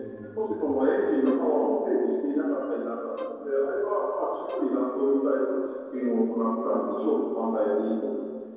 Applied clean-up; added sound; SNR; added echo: neural separator model SepFormer DNS4.